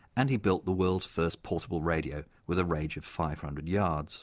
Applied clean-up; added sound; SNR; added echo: none; none; none; none.